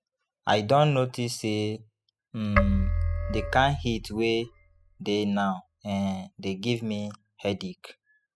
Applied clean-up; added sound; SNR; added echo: classical method spectral subtraction.